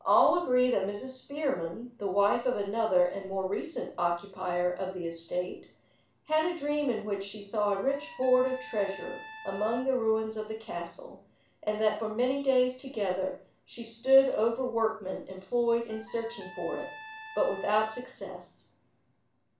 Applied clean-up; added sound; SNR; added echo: none; Trumpet; 18 dB; reverberation time 0.3 s.